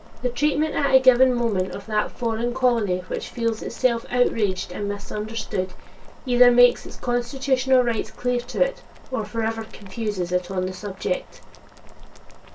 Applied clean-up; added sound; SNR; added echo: none; Boiling; 8 dB; reverberation time 0.2 s.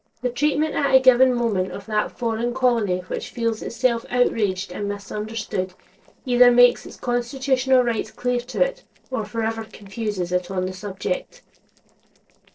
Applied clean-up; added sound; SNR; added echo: neural separator model SepFormer DNS4.